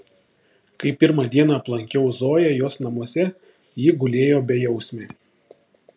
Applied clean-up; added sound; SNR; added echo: none; none; none; none.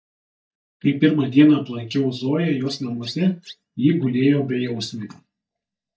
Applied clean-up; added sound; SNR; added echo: neural mask model DeepFilterNet 3.